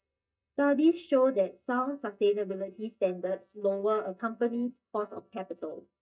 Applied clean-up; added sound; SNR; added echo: neural mask model DeepFilterNet 3.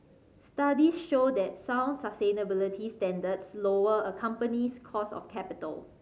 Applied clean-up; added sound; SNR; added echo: none; none; none; none.